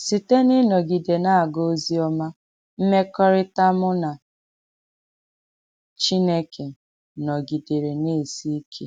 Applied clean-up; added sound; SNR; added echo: none; none; none; none.